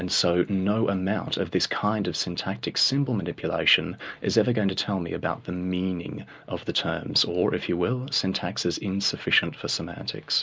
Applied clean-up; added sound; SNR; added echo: none; none; none; none.